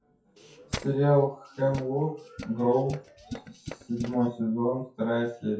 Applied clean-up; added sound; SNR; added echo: classical method WPE with log-MMSE.